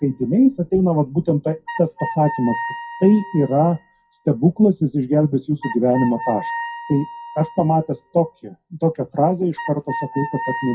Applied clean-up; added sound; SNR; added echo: classical method WPE with log-MMSE.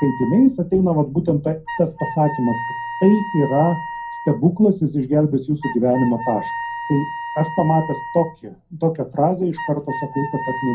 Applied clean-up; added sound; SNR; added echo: none; Wind instrument, woodwind instrument; 11 dB; reverberation time 0.2 s.